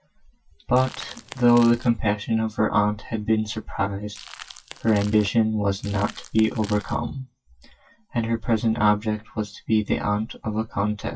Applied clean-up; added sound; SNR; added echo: classical method WPE with log-MMSE.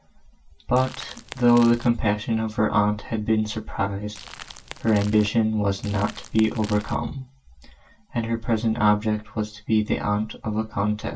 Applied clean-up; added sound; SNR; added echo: none; Crumpling, crinkling / Crackle; 16 dB; reverberation time 0.2 s.